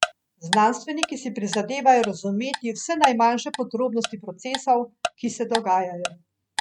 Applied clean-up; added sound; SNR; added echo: neural mask model RNNoise.